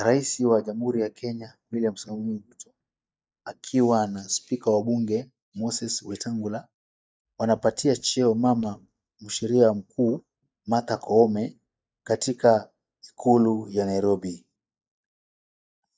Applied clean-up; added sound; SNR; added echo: neural mask model DeepFilterNet 3.